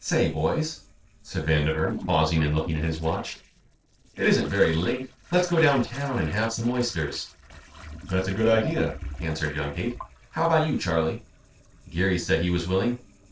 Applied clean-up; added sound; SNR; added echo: neural separator model SepFormer DNS4.